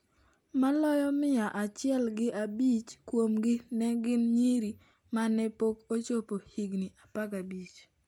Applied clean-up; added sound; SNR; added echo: none; none; none; none.